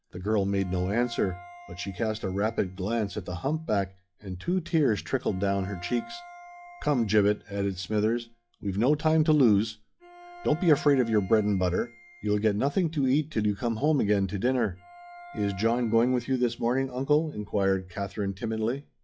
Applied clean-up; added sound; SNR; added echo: classical method log-MMSE.